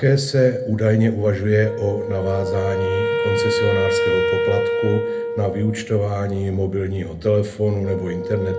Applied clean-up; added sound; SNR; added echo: none; Wind instrument, woodwind instrument; 4 dB; reverberation time 0.3 s.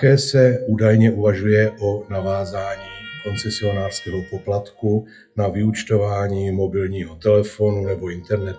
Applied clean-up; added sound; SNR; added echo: classical method WPE with log-MMSE.